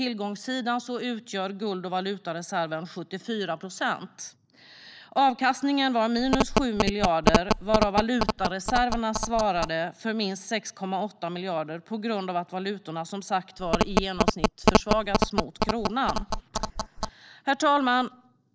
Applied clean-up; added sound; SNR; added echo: neural mask model Resemble Enhance denoiser.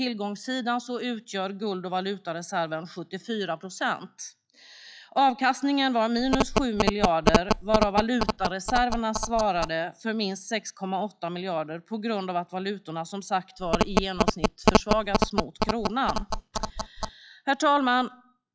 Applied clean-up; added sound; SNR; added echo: classical method log-MMSE.